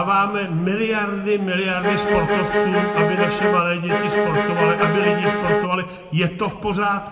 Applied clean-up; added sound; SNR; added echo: none; Bowed string instrument; -2 dB; reverberation time 1.8 s.